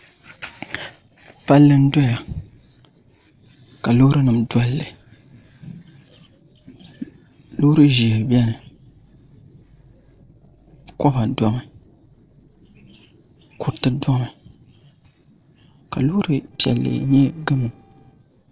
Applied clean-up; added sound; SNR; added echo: neural separator model SepFormer DNS4.